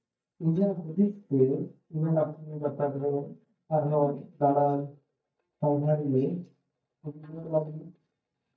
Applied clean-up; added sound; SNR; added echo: neural mask model DeepFilterNet 3.